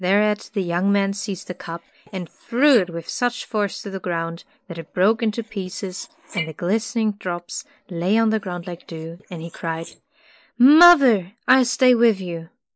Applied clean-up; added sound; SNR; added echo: neural mask model Resemble Enhance denoiser.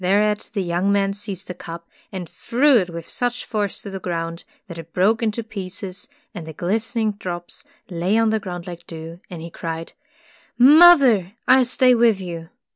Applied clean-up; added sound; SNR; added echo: none; none; none; none.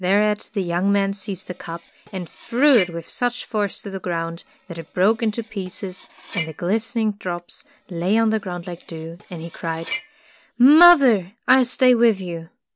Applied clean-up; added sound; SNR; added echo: none; Cutlery, silverware; 17 dB; none.